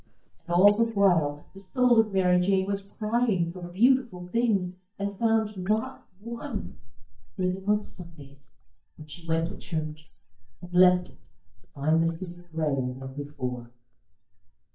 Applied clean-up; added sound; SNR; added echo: neural mask model DeepFilterNet 3.